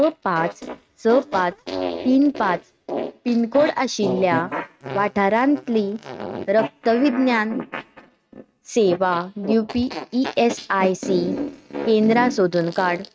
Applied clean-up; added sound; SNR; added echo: neural mask model RNNoise.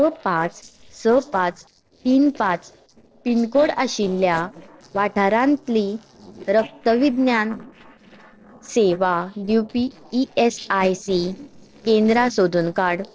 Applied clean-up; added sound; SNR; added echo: neural separator model SepFormer DNS4.